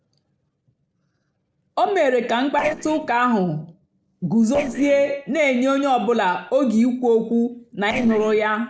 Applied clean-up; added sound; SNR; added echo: neural separator model SepFormer DNS4.